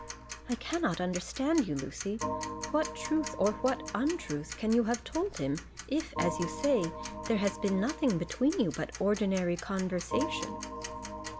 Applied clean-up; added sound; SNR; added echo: none; Organ + Tick-tock; 9 dB; none.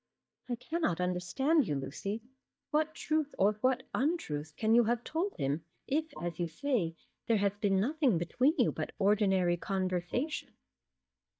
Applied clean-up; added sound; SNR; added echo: neural mask model DeepFilterNet 3.